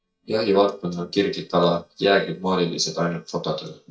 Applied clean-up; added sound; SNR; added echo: neural mask model DeepFilterNet 3.